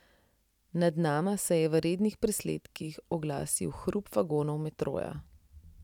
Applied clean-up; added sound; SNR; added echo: none; none; none; none.